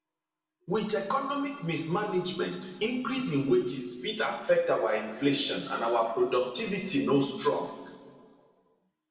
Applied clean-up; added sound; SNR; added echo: none; none; none; reverberation time 1.7 s.